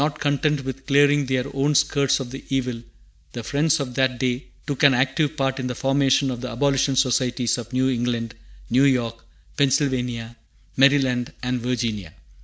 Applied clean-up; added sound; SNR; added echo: none; none; none; none.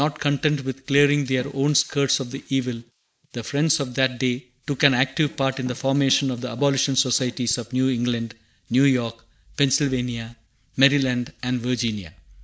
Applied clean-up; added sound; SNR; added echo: neural mask model Resemble Enhance denoiser.